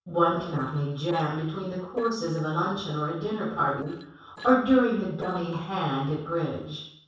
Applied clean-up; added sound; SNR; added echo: neural separator model SepFormer DNS4.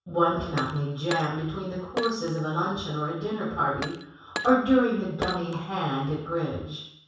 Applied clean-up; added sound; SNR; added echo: none; Glass; 12 dB; reverberation time 0.7 s.